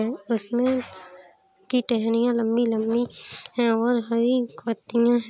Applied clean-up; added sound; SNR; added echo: none; none; none; none.